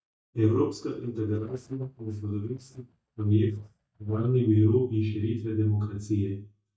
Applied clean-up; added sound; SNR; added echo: neural mask model DeepFilterNet 3.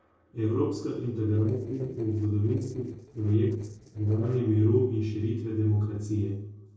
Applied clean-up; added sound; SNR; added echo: neural separator model SepFormer DNS4.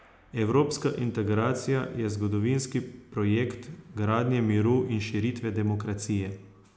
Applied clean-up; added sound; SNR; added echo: none; none; none; none.